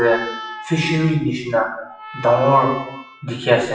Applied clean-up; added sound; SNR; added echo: classical method WPE with log-MMSE.